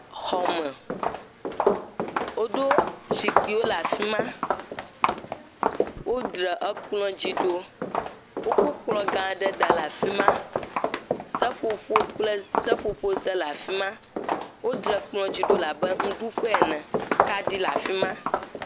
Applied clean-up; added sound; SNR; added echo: none; Walk, footsteps; -2 dB; none.